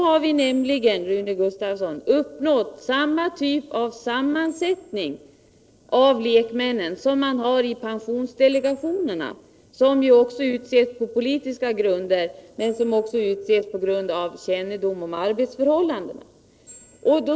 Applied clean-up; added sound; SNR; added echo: neural separator model SepFormer DNS4.